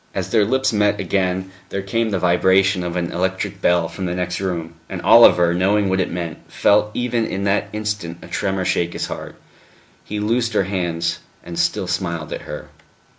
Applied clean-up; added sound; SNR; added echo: none; none; none; none.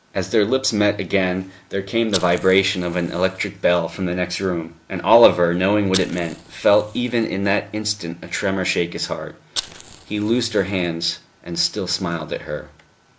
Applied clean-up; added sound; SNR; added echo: none; Fire; 13 dB; none.